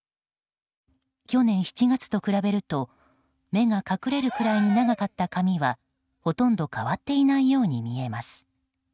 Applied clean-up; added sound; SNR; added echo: neural mask model RNNoise.